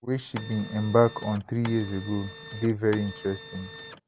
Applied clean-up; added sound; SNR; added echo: none; Printer; 14 dB; none.